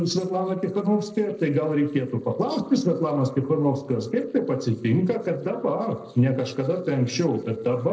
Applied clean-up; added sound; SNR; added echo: neural separator model SepFormer DNS4.